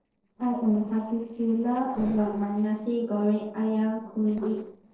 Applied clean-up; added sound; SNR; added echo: neural separator model SepFormer DNS4.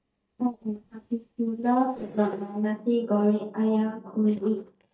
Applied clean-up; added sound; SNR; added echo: neural mask model DeepFilterNet 3.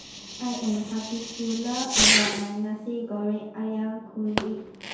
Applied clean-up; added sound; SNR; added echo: none; Fireworks; -1 dB; reverberation time 2.4 s.